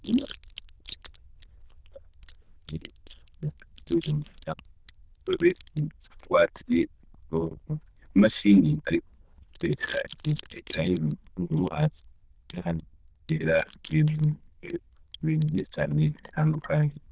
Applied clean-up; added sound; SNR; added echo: neural diffusion model UNIVERSE++.